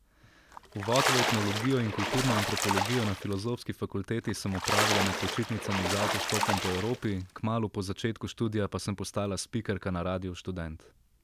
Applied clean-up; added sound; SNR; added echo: none; Splash, splatter; 0 dB; none.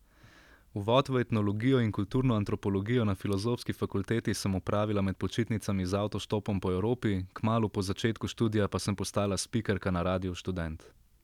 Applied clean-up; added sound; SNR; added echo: none; none; none; none.